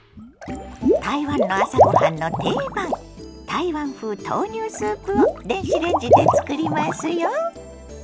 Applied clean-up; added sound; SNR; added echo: none; Water / Liquid; -3 dB; none.